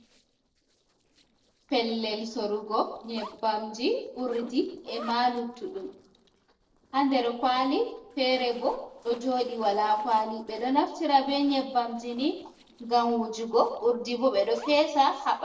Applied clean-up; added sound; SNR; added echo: neural separator model SepFormer DNS4.